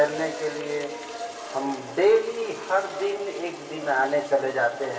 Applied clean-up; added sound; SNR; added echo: none; Toilet flush; 16 dB; reverberation time 0.2 s.